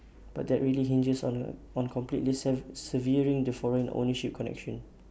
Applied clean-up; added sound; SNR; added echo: none; none; none; none.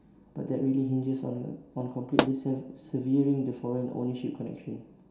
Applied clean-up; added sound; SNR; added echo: none; Explosion; 3 dB; reverberation time 0.7 s.